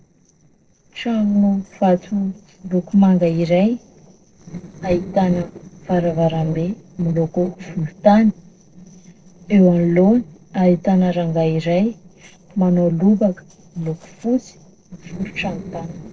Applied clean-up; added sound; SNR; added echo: neural separator model SepFormer DNS4.